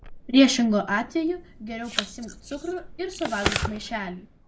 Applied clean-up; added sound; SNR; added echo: none; Domestic sounds, home sounds + Telephone; 9 dB; none.